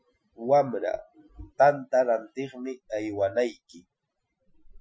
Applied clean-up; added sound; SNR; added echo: classical method Wiener filter.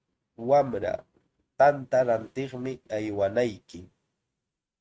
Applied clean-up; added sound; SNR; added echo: neural mask model RNNoise.